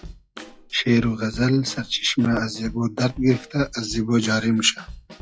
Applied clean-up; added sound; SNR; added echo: classical method log-MMSE.